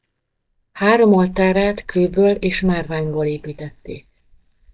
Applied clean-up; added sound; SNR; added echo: neural mask model DeepFilterNet 3.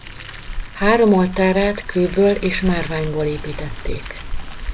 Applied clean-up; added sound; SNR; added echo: none; Car; 8 dB; none.